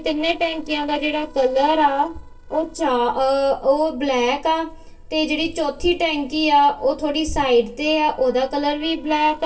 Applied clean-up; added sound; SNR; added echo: neural separator model SepFormer DNS4.